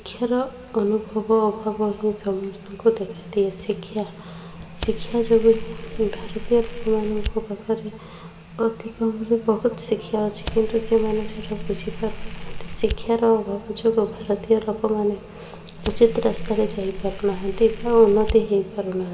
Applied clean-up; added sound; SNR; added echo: none; Fire; 7 dB; reverberation time 1.7 s.